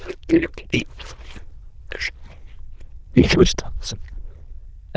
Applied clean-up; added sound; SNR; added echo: neural diffusion model UNIVERSE++.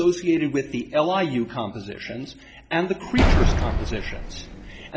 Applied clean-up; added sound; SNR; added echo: none; Slam; -3 dB; none.